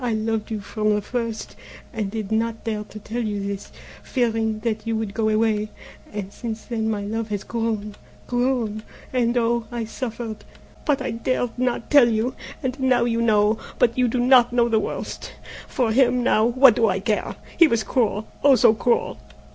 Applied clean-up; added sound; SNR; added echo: none; none; none; none.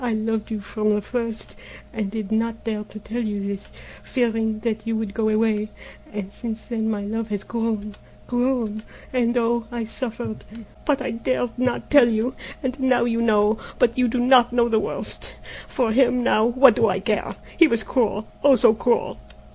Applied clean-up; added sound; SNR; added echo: none; Breathing; 14 dB; none.